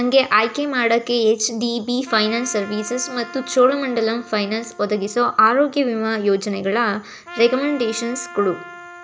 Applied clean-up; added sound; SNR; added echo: none; Trumpet; 19 dB; none.